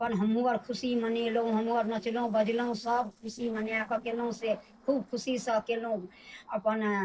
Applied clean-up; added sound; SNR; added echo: neural separator model SepFormer DNS4.